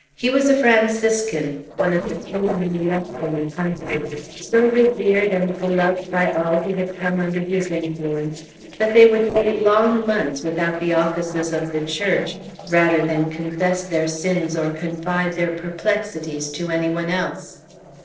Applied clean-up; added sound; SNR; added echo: neural separator model SepFormer DNS4.